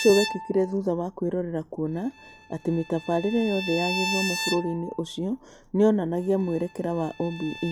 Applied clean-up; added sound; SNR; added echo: none; Bowed string instrument; 10 dB; none.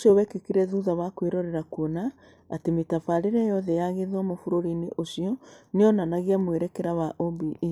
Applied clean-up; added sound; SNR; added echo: none; none; none; none.